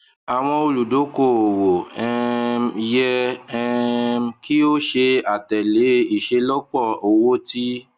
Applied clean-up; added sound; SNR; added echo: none; none; none; none.